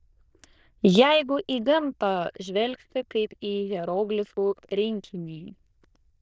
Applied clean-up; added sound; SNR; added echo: neural diffusion model UNIVERSE++.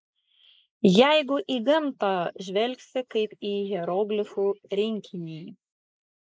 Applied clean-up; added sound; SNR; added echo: neural mask model Resemble Enhance denoiser.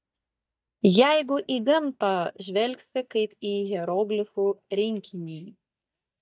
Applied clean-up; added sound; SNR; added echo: neural mask model DeepFilterNet 3.